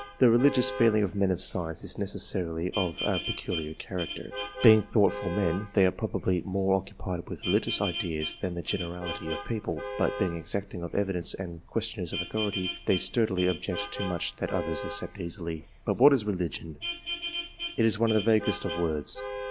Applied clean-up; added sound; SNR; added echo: none; Vehicle horn, car horn, honking; 10 dB; none.